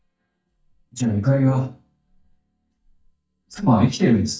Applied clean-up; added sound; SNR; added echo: neural mask model DeepFilterNet 3.